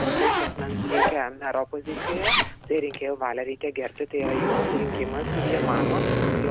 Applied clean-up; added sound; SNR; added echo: none; Zipper (clothing); -4 dB; none.